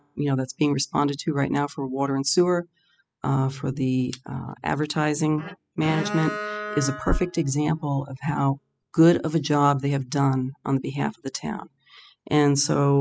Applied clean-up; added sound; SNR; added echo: classical method spectral subtraction.